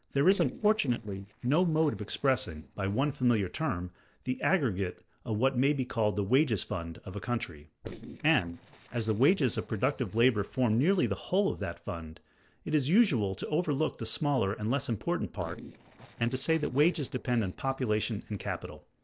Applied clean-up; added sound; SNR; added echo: neural separator model SepFormer DNS4.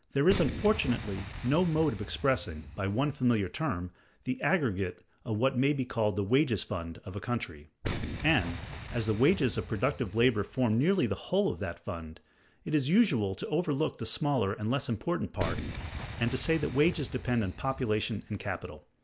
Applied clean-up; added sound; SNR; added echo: none; Boom; 13 dB; none.